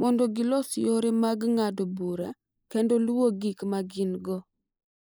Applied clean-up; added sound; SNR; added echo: neural mask model Resemble Enhance denoiser.